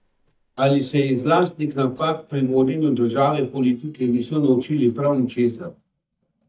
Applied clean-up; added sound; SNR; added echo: neural mask model DeepFilterNet 3.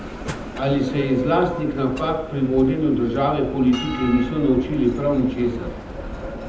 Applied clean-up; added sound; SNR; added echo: none; Bell; 10 dB; reverberation time 0.8 s.